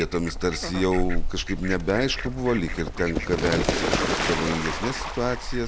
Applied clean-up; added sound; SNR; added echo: none; Fowl; 1 dB; none.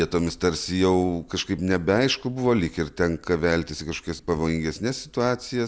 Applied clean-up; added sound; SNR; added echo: none; none; none; none.